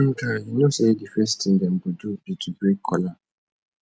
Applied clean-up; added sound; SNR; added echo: none; none; none; none.